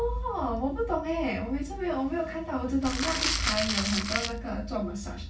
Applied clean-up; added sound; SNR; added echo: none; Crumpling, crinkling; 1 dB; reverberation time 0.4 s.